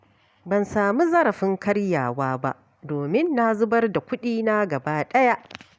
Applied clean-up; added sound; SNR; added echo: none; none; none; none.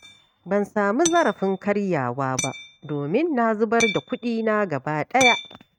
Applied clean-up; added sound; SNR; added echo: neural mask model RNNoise.